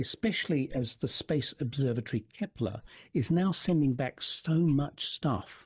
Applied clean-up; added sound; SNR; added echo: neural mask model DeepFilterNet 3.